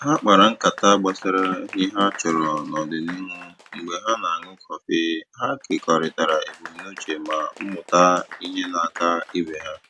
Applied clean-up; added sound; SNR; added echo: none; Applause / Clapping; 19 dB; none.